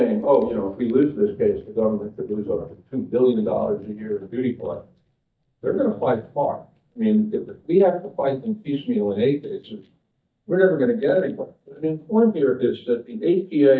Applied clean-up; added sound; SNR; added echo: neural mask model DeepFilterNet 3.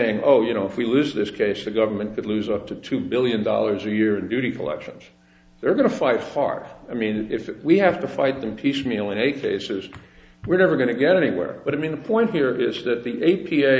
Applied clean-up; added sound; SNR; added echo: none; none; none; none.